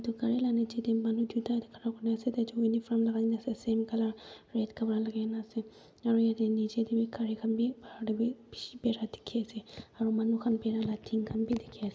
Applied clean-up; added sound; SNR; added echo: none; none; none; none.